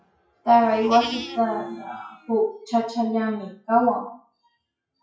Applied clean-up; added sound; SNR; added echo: classical method WPE with log-MMSE.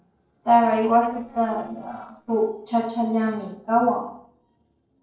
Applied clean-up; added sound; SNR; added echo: neural separator model SepFormer DNS4.